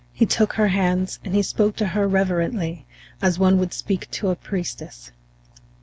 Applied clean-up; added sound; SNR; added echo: none; none; none; none.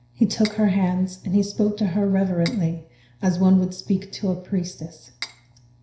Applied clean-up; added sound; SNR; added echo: none; Cutlery, silverware; 16 dB; reverberation time 0.5 s.